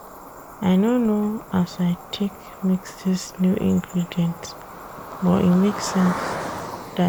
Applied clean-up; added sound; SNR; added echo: none; Cricket; 12 dB; none.